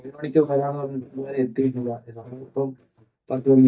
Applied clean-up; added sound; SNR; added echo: neural mask model DeepFilterNet 3.